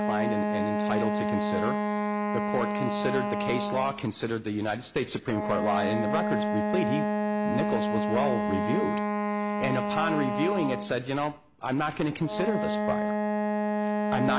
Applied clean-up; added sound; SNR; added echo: none; Wind instrument, woodwind instrument; -2 dB; none.